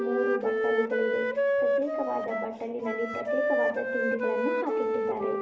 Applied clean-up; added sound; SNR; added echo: none; Wind instrument, woodwind instrument; -4 dB; reverberation time 1.2 s.